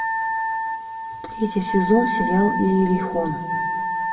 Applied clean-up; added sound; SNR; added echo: none; Wind instrument, woodwind instrument; 2 dB; reverberation time 1.2 s.